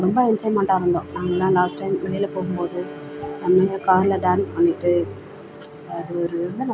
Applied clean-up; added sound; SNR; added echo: none; Bowed string instrument; 16 dB; none.